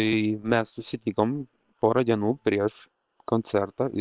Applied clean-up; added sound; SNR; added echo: neural separator model SepFormer WHAM!.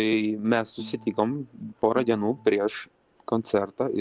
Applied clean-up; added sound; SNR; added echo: none; Organ; 18 dB; none.